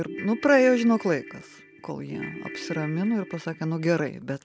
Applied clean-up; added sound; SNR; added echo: none; Ringtone / Keyboard (musical); 14 dB; none.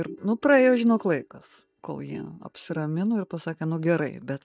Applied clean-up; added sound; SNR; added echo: neural mask model DeepFilterNet 3.